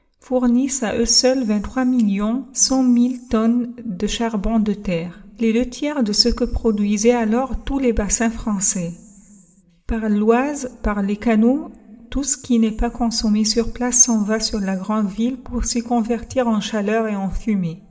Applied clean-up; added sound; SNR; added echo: none; none; none; reverberation time 1.1 s.